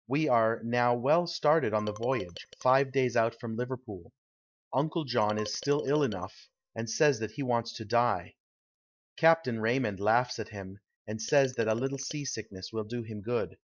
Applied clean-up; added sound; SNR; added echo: neural mask model DeepFilterNet 3.